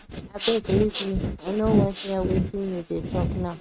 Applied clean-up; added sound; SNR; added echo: neural mask model RNNoise.